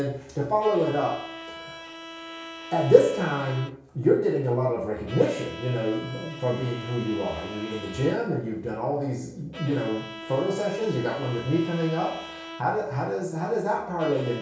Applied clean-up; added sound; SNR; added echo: none; Bowed string instrument; 15 dB; reverberation time 0.6 s.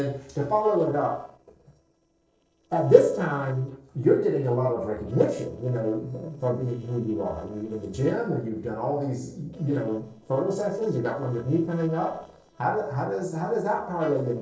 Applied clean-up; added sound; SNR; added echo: neural separator model SepFormer DNS4.